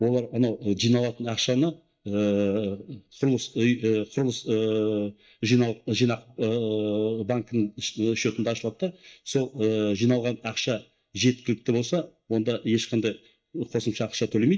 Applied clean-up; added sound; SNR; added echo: neural mask model DeepFilterNet 3.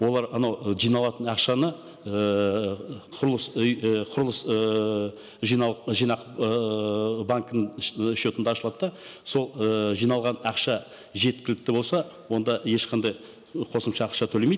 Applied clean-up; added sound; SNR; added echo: none; none; none; none.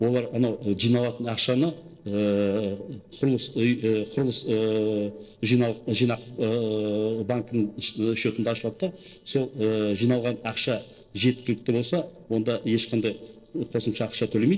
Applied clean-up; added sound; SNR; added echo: neural separator model SepFormer DNS4.